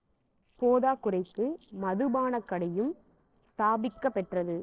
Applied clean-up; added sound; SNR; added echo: neural separator model SepFormer DNS4.